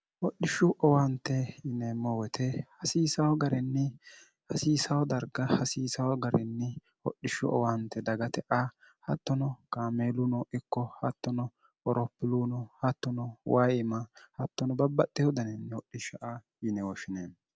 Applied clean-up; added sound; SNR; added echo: none; none; none; none.